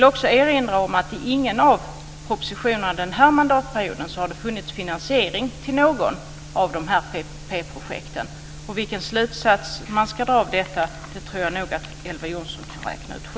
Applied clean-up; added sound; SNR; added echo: none; none; none; none.